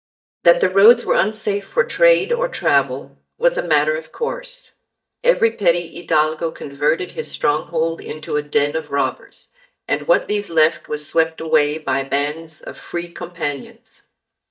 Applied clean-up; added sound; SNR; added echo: neural mask model DeepFilterNet 3.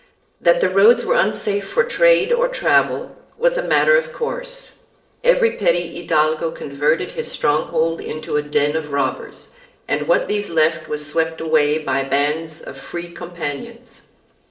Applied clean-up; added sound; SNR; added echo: neural separator model SepFormer DNS4.